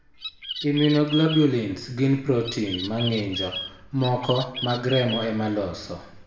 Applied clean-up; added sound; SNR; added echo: none; Bird; 10 dB; reverberation time 0.7 s.